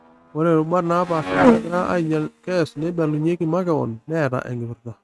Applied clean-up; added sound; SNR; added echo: neural mask model RNNoise.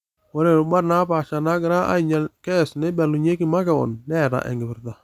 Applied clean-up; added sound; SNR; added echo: none; none; none; none.